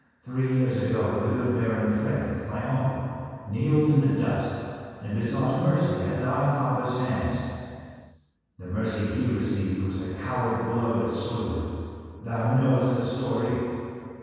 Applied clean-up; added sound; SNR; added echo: none; none; none; reverberation time 2.1 s.